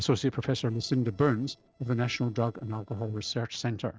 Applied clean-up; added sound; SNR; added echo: neural separator model SepFormer DNS4.